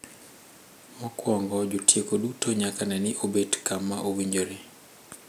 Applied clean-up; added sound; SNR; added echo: none; none; none; none.